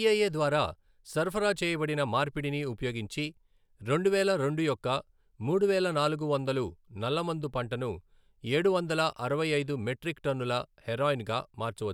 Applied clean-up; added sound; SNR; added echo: none; none; none; none.